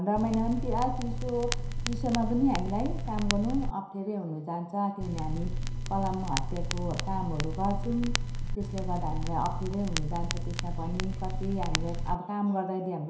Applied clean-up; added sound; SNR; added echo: none; Crackle; -1 dB; reverberation time 0.7 s.